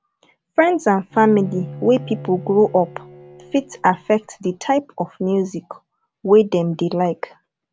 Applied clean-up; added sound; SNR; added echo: none; Bowed string instrument; 16 dB; none.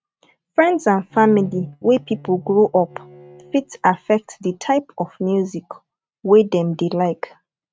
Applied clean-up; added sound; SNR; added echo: neural mask model RNNoise.